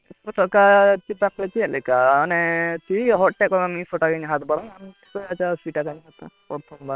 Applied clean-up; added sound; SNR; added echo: neural separator model SepFormer WHAM!.